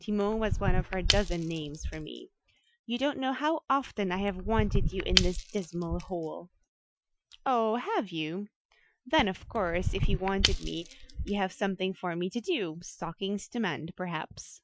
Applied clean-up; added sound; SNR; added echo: classical method Wiener filter.